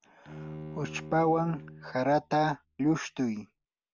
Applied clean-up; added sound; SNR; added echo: none; Bowed string instrument; 15 dB; none.